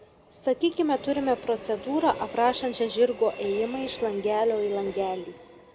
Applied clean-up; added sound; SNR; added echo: none; Train; 14 dB; none.